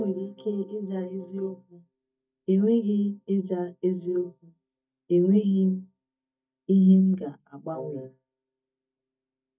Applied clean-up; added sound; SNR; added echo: neural mask model DeepFilterNet 3.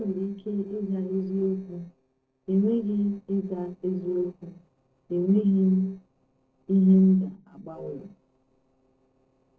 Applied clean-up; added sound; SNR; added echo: neural separator model SepFormer DNS4.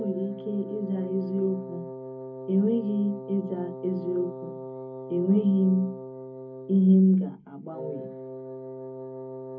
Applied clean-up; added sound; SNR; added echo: none; Wind instrument, woodwind instrument; 12 dB; reverberation time 0.3 s.